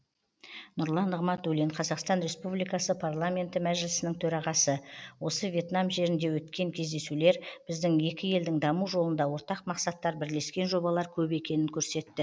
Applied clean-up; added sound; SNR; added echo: none; none; none; none.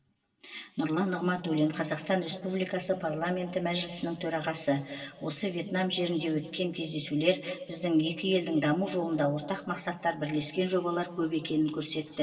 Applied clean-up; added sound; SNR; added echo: none; none; none; reverberation time 2.4 s.